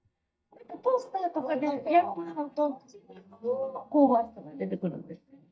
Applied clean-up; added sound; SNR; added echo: neural mask model DeepFilterNet 3.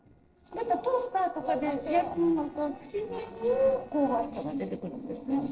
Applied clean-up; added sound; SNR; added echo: neural separator model SepFormer DNS4.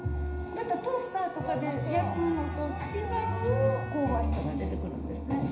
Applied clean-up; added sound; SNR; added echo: none; Bowed string instrument; 15 dB; reverberation time 0.9 s.